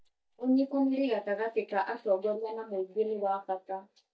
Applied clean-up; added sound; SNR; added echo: neural mask model DeepFilterNet 3.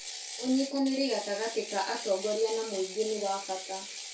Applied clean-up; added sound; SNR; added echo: none; Ratchet, pawl; 10 dB; reverberation time 0.3 s.